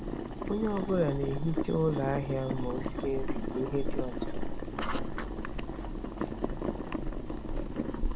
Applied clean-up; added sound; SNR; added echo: none; Boiling; -2 dB; none.